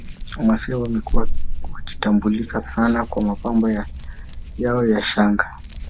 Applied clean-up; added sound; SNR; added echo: none; Hands; 2 dB; none.